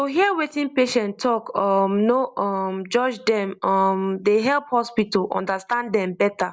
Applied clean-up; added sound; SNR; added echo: none; none; none; none.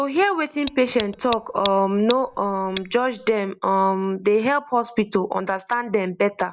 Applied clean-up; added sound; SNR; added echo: none; Tick; 10 dB; none.